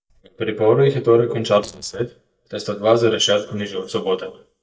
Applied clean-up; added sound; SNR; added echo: neural mask model DeepFilterNet 3.